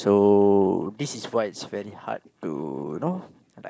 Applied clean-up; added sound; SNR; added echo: neural mask model Resemble Enhance denoiser.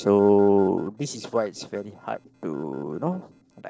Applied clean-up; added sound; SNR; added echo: neural separator model SepFormer DNS4.